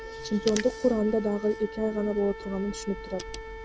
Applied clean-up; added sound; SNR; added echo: none; Wind instrument, woodwind instrument; 13 dB; none.